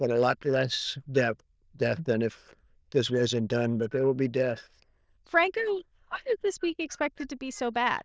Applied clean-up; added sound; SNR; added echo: neural diffusion model UNIVERSE++.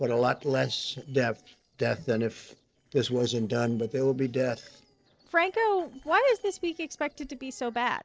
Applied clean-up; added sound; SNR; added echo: neural separator model SepFormer DNS4.